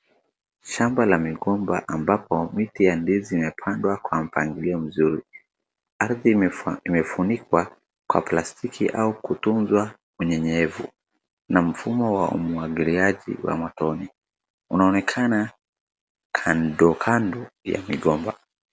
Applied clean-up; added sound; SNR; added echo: none; none; none; none.